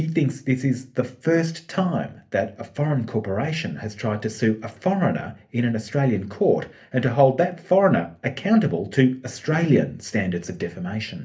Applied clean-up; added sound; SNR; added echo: none; none; none; reverberation time 0.3 s.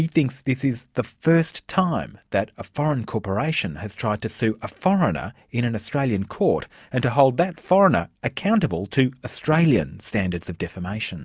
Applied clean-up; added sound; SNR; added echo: none; none; none; none.